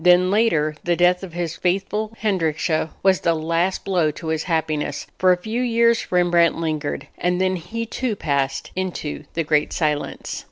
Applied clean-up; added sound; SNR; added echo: none; none; none; none.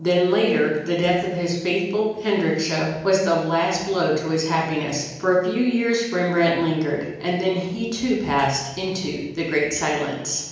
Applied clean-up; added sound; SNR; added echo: none; none; none; reverberation time 1.0 s.